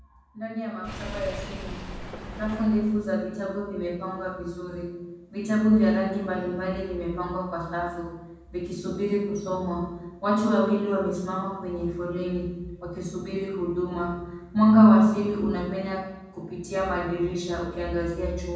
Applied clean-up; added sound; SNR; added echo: none; Engine / Car; 11 dB; reverberation time 1.2 s.